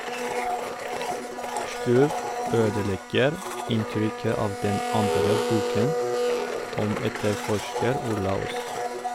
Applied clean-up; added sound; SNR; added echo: none; Domestic sounds, home sounds; 1 dB; none.